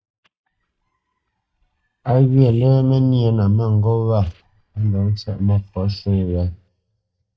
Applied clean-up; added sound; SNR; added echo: neural mask model DeepFilterNet 3.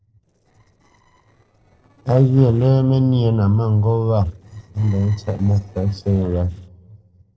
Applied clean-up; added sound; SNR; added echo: neural separator model SepFormer DNS4.